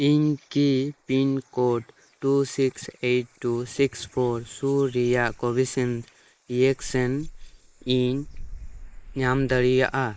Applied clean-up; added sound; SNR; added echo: neural mask model Resemble Enhance denoiser.